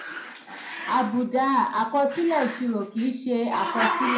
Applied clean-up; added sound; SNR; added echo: none; Growling; 7 dB; reverberation time 0.4 s.